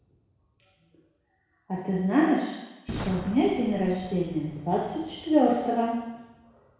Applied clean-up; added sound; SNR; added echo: none; Boom; 16 dB; reverberation time 1.1 s.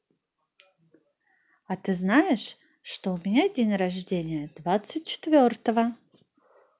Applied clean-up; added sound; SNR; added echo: none; none; none; none.